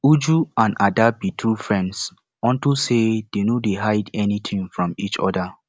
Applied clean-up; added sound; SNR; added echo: none; none; none; none.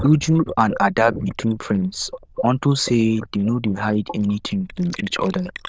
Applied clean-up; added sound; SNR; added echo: neural diffusion model UNIVERSE++.